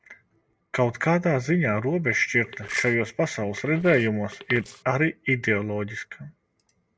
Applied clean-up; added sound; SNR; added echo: neural separator model SepFormer DNS4.